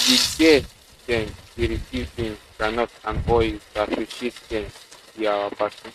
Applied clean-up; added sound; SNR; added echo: neural mask model RNNoise.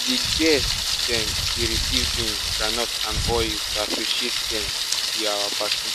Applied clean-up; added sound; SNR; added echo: none; Thunder; -4 dB; none.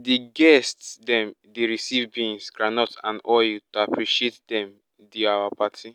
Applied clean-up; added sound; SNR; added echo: none; none; none; none.